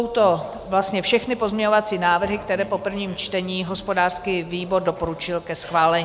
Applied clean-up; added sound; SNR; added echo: none; none; none; none.